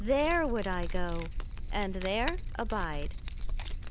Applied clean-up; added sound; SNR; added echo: none; Keys jangling; 0 dB; none.